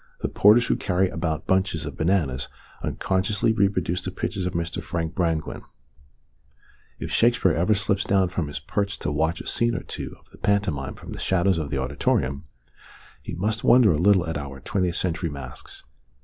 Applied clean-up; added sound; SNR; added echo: none; none; none; none.